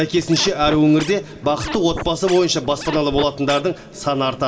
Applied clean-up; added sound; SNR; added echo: none; Scratching (performance technique); 13 dB; reverberation time 1.1 s.